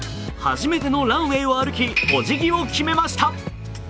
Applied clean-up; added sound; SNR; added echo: none; none; none; none.